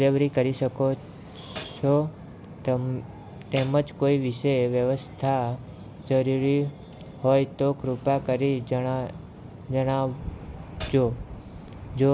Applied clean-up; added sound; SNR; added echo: none; Hi-hat; 15 dB; none.